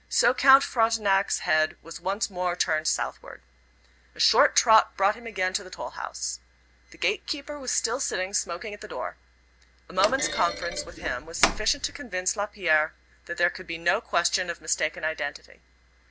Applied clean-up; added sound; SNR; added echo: none; Thump, thud; 4 dB; none.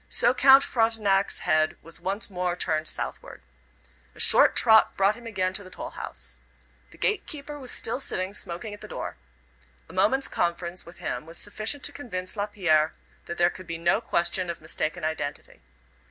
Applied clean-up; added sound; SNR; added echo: none; none; none; none.